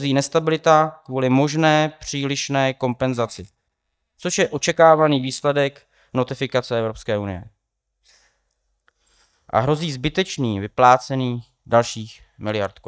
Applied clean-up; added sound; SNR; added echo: neural mask model DeepFilterNet 3.